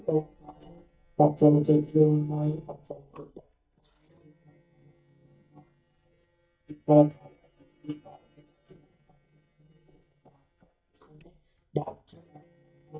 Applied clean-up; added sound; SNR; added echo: neural mask model DeepFilterNet 3.